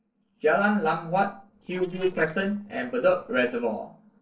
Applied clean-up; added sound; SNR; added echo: neural separator model SepFormer DNS4.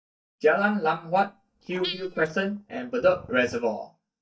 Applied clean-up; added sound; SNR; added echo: neural mask model DeepFilterNet 3.